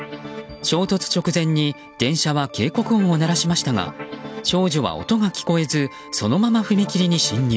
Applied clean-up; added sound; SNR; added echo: none; none; none; none.